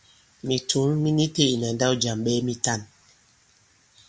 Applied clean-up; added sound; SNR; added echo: none; none; none; none.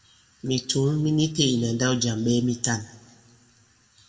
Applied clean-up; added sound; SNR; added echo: none; none; none; reverberation time 0.9 s.